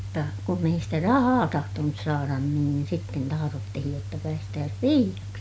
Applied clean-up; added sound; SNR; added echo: none; none; none; none.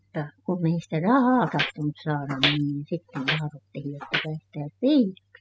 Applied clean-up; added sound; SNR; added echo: classical method spectral subtraction.